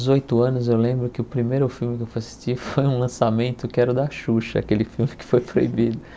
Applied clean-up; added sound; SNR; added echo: none; none; none; none.